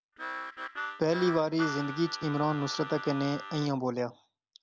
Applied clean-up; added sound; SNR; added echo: none; Harmonica; 8 dB; none.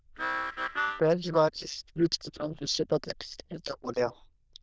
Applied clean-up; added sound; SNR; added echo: neural diffusion model UNIVERSE++.